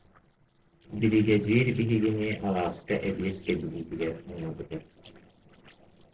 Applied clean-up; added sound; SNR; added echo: neural separator model SepFormer DNS4.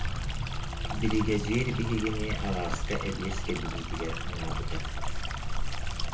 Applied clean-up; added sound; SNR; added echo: none; Stream; -3 dB; reverberation time 0.3 s.